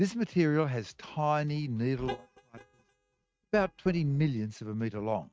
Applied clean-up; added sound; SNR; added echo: neural mask model RNNoise.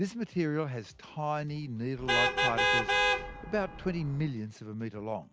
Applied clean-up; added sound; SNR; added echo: none; Vehicle horn, car horn, honking; -4 dB; none.